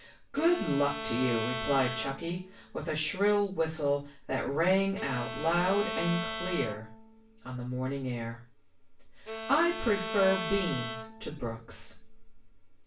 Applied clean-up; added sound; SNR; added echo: none; Bowed string instrument; 8 dB; reverberation time 0.3 s.